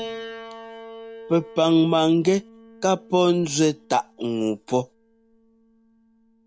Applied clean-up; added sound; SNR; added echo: none; Piano; 18 dB; none.